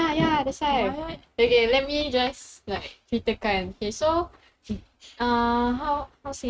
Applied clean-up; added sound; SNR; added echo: neural mask model RNNoise.